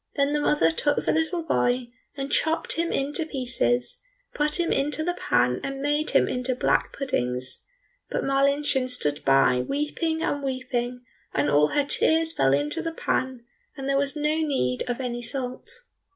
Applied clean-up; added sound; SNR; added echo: none; none; none; none.